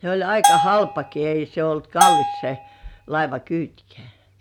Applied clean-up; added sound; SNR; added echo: none; Bell; -2 dB; none.